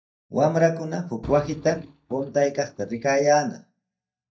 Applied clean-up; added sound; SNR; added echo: neural mask model DeepFilterNet 3.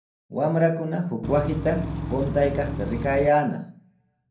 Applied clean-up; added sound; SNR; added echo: none; Engine / Truck / Car; 5 dB; reverberation time 0.6 s.